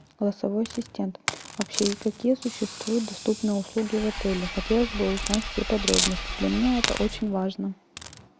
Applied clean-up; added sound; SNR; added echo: none; Engine / Car + Hiss; 6 dB; none.